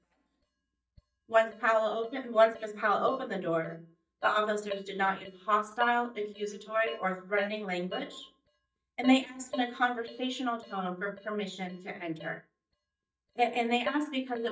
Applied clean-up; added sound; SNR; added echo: neural mask model DeepFilterNet 3.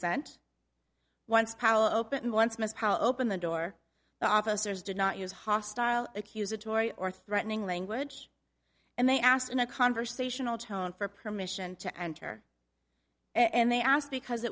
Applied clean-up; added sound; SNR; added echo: none; none; none; none.